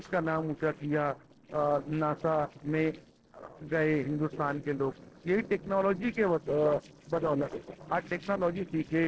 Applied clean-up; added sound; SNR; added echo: neural separator model SepFormer DNS4.